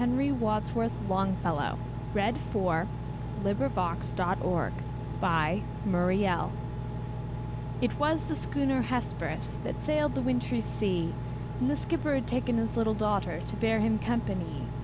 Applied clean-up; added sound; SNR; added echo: none; Engine; 4 dB; none.